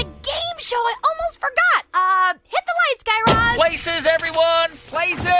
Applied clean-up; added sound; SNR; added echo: none; none; none; none.